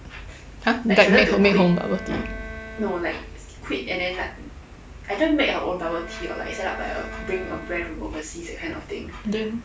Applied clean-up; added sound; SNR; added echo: none; Bowed string instrument; 16 dB; none.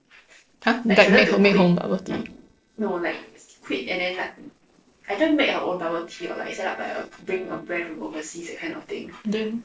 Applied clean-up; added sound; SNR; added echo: neural separator model SepFormer DNS4.